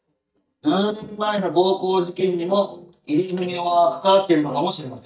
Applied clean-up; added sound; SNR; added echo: neural mask model DeepFilterNet 3.